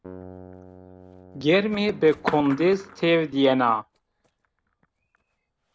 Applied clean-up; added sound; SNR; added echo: none; Keyboard (musical) + Skateboard; 16 dB; none.